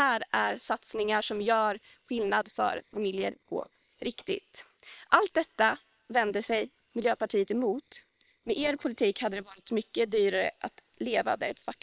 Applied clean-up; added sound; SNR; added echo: neural separator model SepFormer WHAM!.